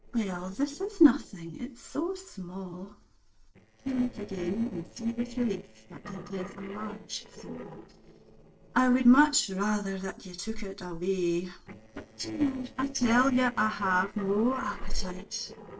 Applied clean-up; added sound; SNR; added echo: neural separator model SepFormer DNS4.